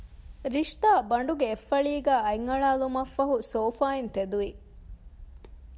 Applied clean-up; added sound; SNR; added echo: none; none; none; none.